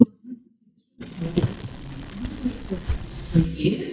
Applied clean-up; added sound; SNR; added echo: neural mask model DeepFilterNet 3.